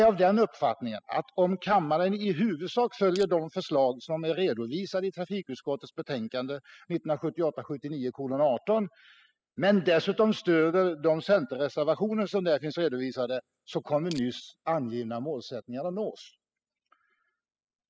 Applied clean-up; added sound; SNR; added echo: classical method spectral subtraction.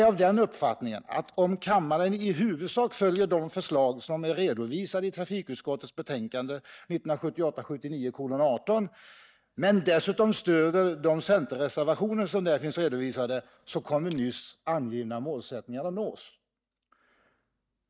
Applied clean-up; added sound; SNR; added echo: neural mask model DeepFilterNet 3.